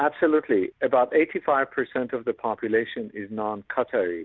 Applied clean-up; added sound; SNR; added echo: none; none; none; none.